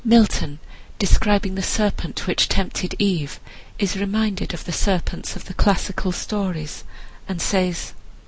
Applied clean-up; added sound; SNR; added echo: none; none; none; none.